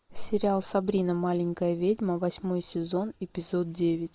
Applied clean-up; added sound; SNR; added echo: neural mask model Resemble Enhance denoiser.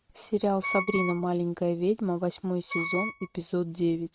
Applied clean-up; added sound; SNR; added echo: neural mask model RNNoise.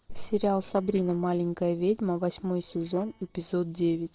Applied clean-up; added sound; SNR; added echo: neural separator model SepFormer DNS4.